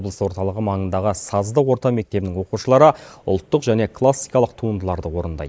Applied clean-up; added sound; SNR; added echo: neural mask model Resemble Enhance denoiser.